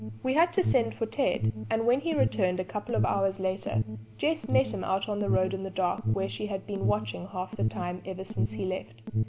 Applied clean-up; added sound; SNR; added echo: none; Alarm; 4 dB; none.